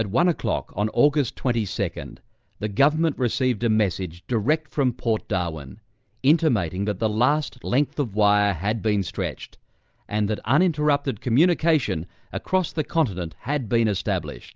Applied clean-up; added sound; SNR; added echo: none; none; none; none.